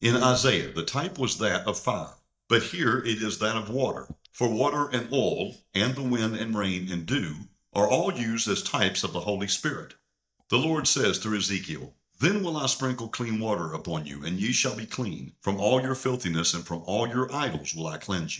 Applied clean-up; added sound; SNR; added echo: neural mask model DeepFilterNet 3.